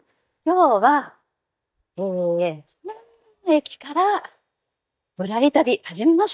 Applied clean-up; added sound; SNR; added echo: neural mask model DeepFilterNet 3.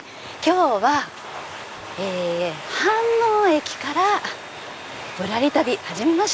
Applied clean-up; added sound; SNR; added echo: none; Domestic sounds, home sounds; 14 dB; none.